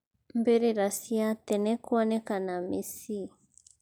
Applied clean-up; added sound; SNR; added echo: none; none; none; none.